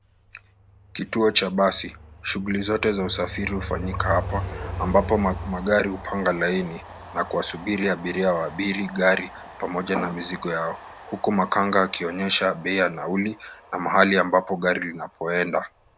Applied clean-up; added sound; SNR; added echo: none; Train; 13 dB; none.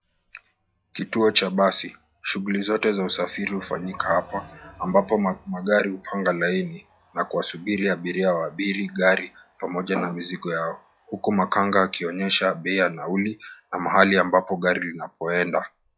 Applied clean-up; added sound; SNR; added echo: classical method log-MMSE.